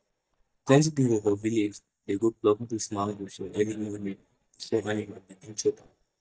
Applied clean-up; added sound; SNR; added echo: neural mask model DeepFilterNet 3.